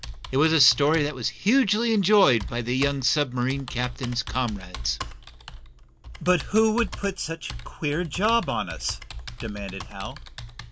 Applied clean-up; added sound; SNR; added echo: none; Computer keyboard; 12 dB; none.